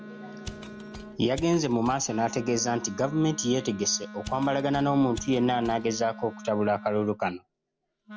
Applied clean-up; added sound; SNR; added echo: none; Mechanisms + Wind instrument, woodwind instrument; 15 dB; none.